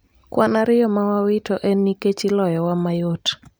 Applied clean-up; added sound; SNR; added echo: none; none; none; none.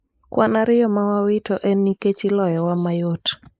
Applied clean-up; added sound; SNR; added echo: neural mask model Resemble Enhance denoiser.